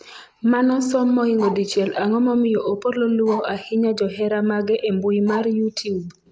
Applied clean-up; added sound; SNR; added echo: none; Bark; 18 dB; none.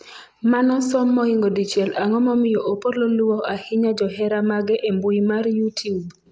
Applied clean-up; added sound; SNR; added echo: none; none; none; none.